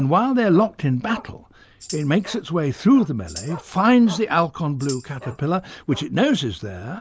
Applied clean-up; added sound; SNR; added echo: none; Bark + Tambourine; 20 dB; none.